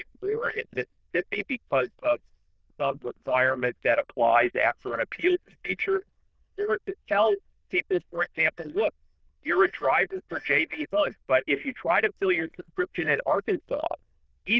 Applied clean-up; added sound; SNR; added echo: neural diffusion model UNIVERSE++.